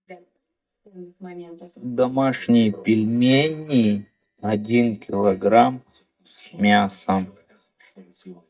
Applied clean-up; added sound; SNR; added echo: neural mask model DeepFilterNet 3.